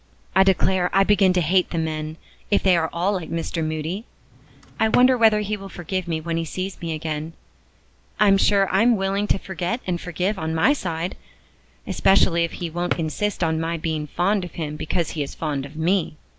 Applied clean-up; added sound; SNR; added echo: none; Drawer open or close; 12 dB; none.